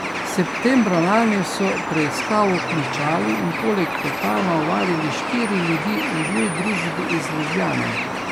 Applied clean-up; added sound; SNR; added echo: none; Bird; 3 dB; none.